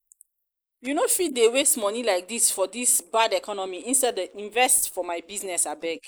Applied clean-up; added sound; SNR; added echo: neural mask model Resemble Enhance denoiser.